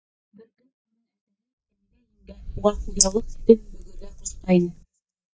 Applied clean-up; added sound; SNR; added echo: neural mask model DeepFilterNet 3.